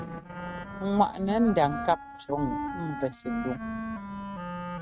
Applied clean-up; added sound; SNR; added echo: neural mask model RNNoise.